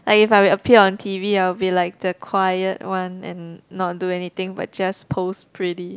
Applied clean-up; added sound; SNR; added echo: none; none; none; none.